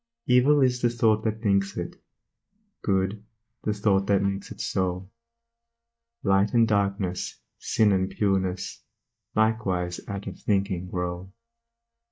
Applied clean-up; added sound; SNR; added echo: neural mask model DeepFilterNet 3.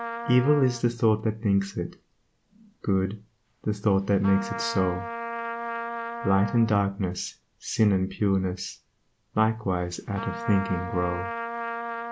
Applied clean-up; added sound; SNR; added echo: none; Trumpet; 10 dB; none.